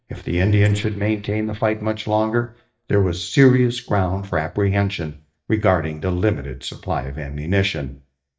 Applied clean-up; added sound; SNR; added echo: neural mask model DeepFilterNet 3.